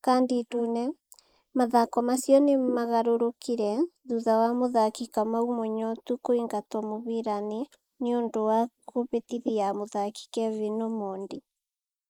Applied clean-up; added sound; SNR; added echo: neural mask model Resemble Enhance denoiser.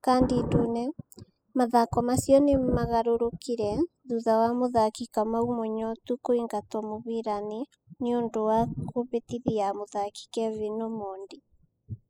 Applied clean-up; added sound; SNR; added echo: classical method spectral subtraction.